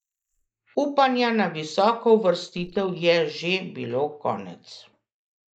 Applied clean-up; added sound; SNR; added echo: neural mask model Resemble Enhance denoiser.